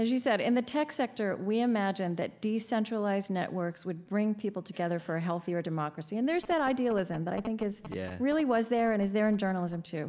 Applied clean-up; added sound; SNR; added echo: none; Telephone; 20 dB; none.